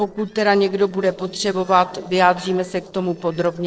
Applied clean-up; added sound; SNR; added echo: neural separator model SepFormer DNS4.